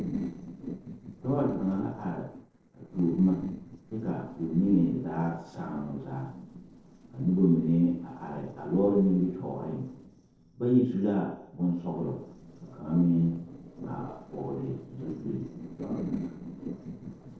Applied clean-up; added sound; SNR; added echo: neural separator model SepFormer DNS4.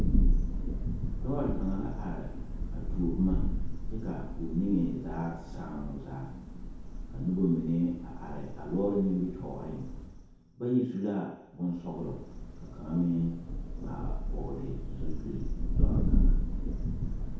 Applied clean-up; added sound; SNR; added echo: none; Thunder; -3 dB; reverberation time 0.8 s.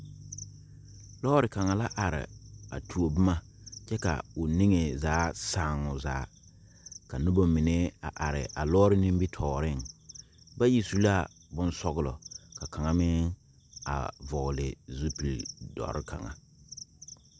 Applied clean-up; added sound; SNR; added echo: none; none; none; none.